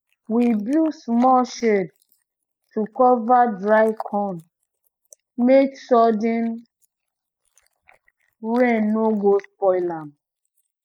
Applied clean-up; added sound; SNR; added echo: neural mask model Resemble Enhance denoiser.